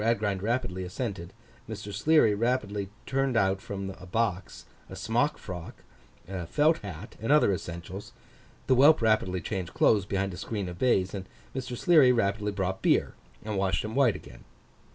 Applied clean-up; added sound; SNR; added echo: none; none; none; none.